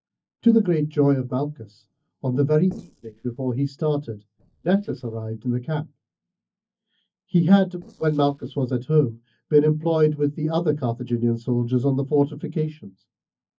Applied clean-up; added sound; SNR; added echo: neural mask model DeepFilterNet 3.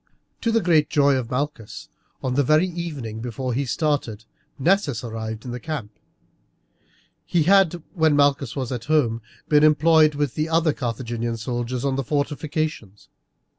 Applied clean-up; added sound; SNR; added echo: none; none; none; none.